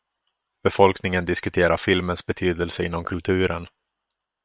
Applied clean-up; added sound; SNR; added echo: neural separator model SepFormer WHAM!.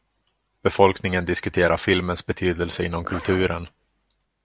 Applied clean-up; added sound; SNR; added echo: none; Zipper (clothing); 16 dB; none.